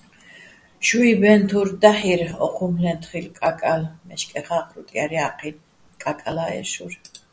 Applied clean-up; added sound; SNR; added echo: none; none; none; none.